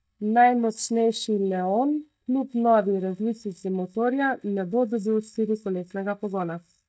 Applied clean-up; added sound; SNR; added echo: neural mask model DeepFilterNet 3.